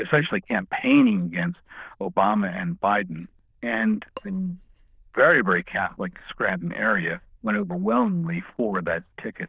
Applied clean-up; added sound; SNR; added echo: neural diffusion model UNIVERSE++.